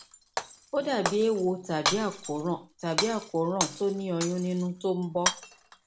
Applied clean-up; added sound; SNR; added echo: none; Shatter; 6 dB; none.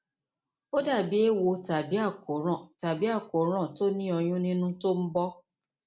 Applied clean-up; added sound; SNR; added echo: none; none; none; none.